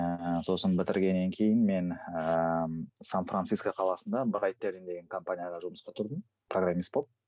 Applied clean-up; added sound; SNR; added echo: none; none; none; none.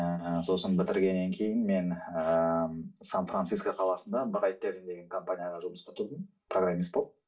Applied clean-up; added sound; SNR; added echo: none; none; none; reverberation time 0.2 s.